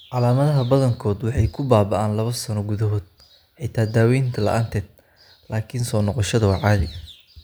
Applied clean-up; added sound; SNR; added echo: none; none; none; none.